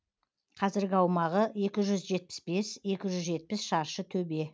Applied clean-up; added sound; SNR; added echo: none; none; none; none.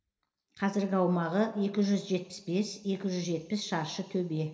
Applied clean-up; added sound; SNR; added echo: none; none; none; reverberation time 2.8 s.